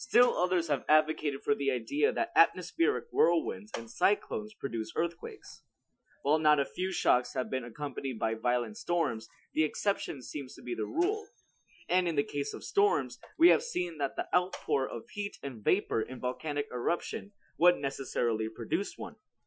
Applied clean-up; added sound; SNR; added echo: classical method Wiener filter.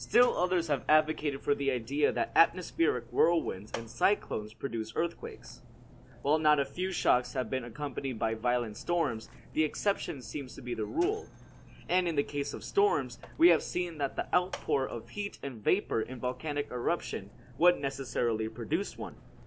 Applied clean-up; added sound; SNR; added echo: none; Mechanisms; 19 dB; none.